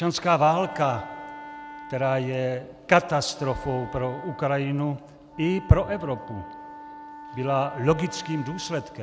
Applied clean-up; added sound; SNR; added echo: none; Wind instrument, woodwind instrument; 15 dB; none.